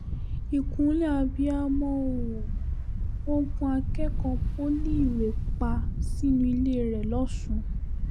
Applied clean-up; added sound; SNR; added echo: none; Wind; 0 dB; none.